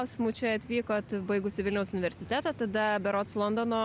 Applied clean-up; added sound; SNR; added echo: none; none; none; none.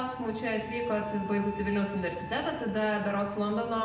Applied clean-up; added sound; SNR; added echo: none; Wind instrument, woodwind instrument; 13 dB; reverberation time 0.8 s.